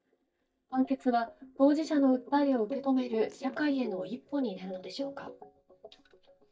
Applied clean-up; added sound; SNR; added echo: neural mask model DeepFilterNet 3.